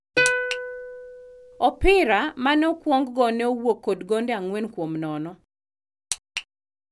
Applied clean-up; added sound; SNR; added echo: none; Plucked string instrument; 5 dB; none.